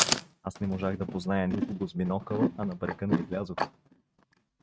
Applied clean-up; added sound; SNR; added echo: neural mask model RNNoise.